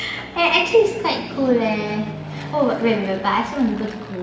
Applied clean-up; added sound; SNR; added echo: none; Fixed-wing aircraft, airplane; 13 dB; reverberation time 0.9 s.